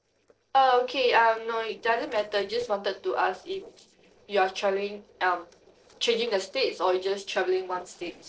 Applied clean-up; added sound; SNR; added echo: neural separator model SepFormer DNS4.